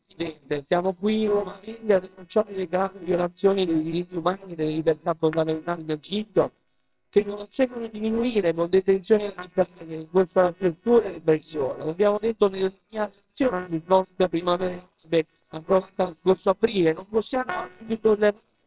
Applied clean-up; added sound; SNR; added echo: neural separator model SepFormer WHAMR!.